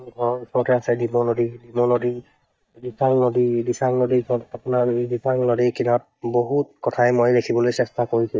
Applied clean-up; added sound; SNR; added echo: neural mask model DeepFilterNet 3.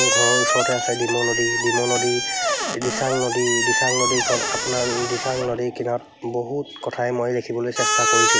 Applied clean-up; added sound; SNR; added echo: none; Squeak; -1 dB; none.